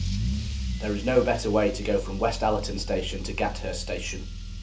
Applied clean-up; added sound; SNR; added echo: none; Engine starting / Accelerating, revving, vroom / Car; 4 dB; reverberation time 0.3 s.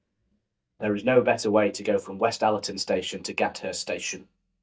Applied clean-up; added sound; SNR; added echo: neural mask model DeepFilterNet 3.